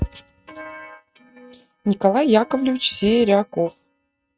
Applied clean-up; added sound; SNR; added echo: neural mask model RNNoise.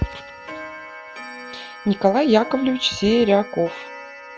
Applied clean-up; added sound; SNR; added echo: none; Clock; 15 dB; none.